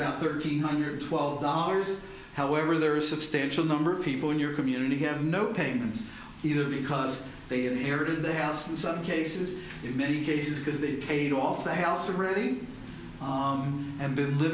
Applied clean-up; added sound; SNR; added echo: none; none; none; none.